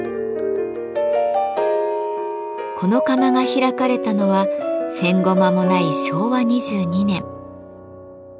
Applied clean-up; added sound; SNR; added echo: none; none; none; none.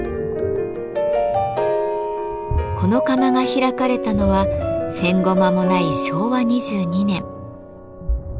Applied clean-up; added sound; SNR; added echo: none; Ocean; 10 dB; none.